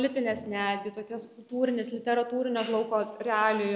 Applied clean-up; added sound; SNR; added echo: none; none; none; none.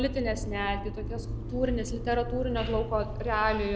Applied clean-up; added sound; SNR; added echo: none; Motor vehicle (road); 4 dB; none.